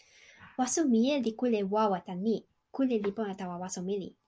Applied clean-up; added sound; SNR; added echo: none; none; none; none.